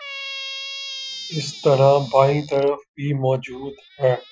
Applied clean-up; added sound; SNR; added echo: classical method Wiener filter.